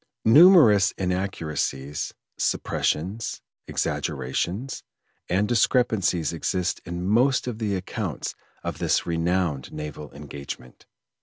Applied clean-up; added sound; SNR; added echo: none; none; none; none.